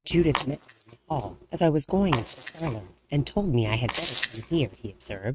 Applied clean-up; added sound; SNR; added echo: neural mask model RNNoise.